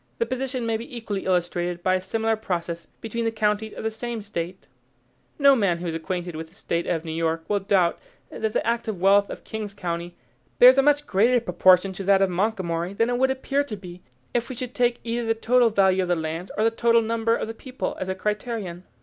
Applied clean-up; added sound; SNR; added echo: none; none; none; none.